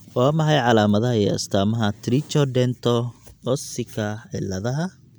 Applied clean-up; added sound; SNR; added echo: none; none; none; none.